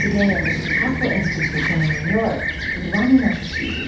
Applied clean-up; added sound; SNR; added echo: none; Fixed-wing aircraft, airplane; 2 dB; reverberation time 0.7 s.